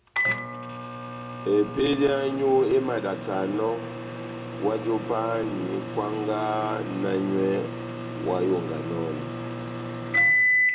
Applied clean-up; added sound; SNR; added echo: none; Microwave oven; 2 dB; reverberation time 0.5 s.